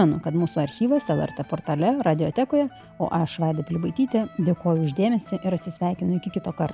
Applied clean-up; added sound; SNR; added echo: none; none; none; none.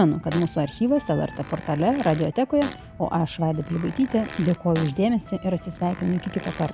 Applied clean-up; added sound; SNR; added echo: none; Fart; 15 dB; none.